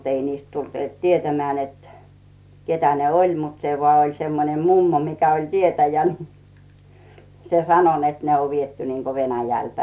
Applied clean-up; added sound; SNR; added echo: none; none; none; none.